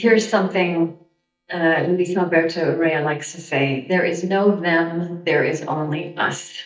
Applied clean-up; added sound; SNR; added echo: neural mask model DeepFilterNet 3.